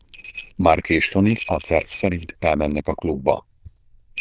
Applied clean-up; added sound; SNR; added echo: neural diffusion model UNIVERSE++.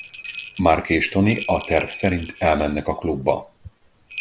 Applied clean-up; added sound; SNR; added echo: none; Bell; 16 dB; none.